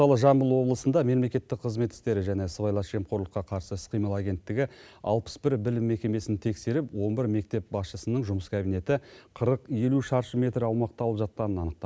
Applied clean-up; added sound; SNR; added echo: none; none; none; none.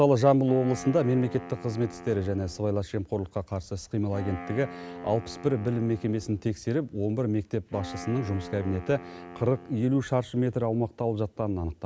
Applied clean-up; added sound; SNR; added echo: none; Wind instrument, woodwind instrument; 16 dB; none.